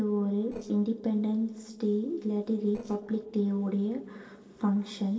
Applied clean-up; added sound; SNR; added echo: neural separator model SepFormer DNS4.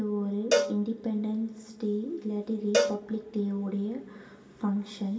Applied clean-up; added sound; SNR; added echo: none; Cowbell; 2 dB; reverberation time 2.1 s.